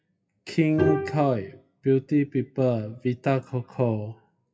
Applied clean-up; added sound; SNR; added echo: classical method WPE with log-MMSE.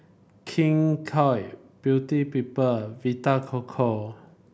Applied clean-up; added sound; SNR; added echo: none; none; none; none.